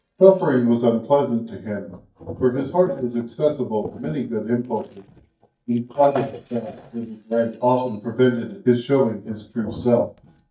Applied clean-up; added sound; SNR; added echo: neural mask model DeepFilterNet 3.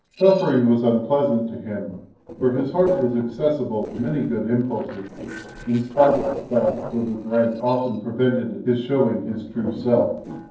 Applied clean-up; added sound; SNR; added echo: neural separator model SepFormer DNS4.